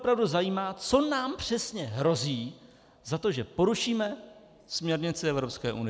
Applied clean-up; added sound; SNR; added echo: none; none; none; none.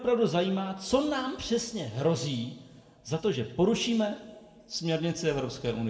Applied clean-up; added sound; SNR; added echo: none; none; none; reverberation time 0.9 s.